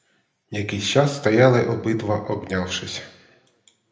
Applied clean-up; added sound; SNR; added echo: none; none; none; reverberation time 0.7 s.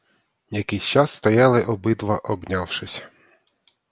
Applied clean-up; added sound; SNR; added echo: none; none; none; none.